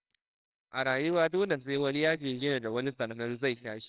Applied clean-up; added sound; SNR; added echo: neural separator model SepFormer WHAMR!.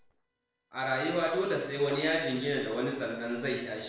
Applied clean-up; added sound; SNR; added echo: neural separator model SepFormer DNS4.